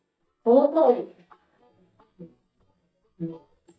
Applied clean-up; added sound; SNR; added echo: neural mask model DeepFilterNet 3.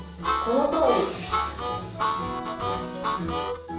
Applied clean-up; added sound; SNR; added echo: none; Harmonica; 1 dB; reverberation time 0.7 s.